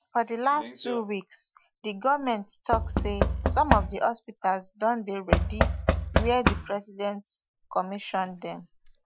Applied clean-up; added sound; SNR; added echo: classical method Wiener filter.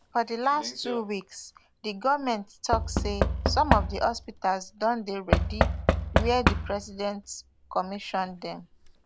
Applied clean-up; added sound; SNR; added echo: none; Knock / Wood; 0 dB; none.